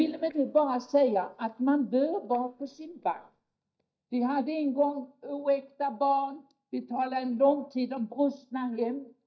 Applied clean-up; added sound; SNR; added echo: neural mask model DeepFilterNet 3.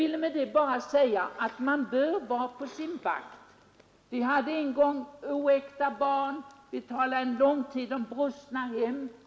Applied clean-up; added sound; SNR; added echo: none; none; none; none.